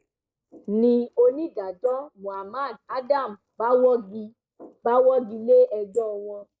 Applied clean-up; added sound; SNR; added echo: neural mask model Resemble Enhance denoiser.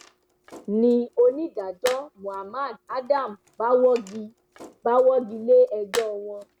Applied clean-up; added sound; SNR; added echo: none; Tools; 19 dB; none.